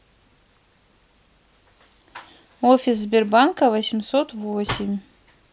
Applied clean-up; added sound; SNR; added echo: none; none; none; none.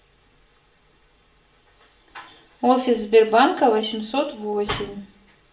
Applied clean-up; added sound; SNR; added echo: none; none; none; reverberation time 0.4 s.